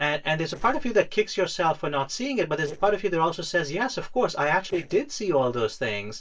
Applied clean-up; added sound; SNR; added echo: neural separator model SepFormer DNS4.